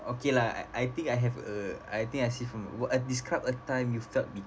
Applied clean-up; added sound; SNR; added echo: none; none; none; none.